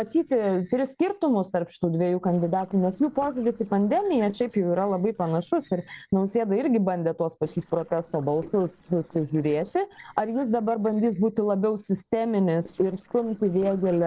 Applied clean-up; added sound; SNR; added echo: neural separator model SepFormer DNS4.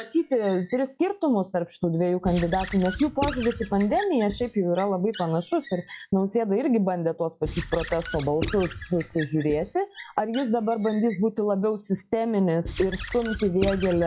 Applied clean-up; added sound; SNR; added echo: classical method log-MMSE.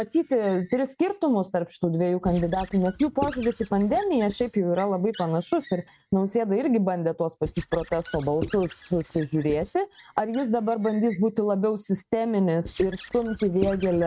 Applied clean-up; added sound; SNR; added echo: neural mask model RNNoise.